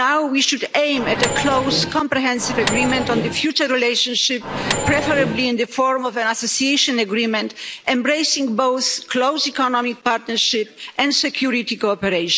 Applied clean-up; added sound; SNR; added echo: none; Microwave oven; 4 dB; none.